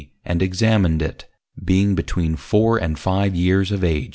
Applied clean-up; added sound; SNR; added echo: none; none; none; none.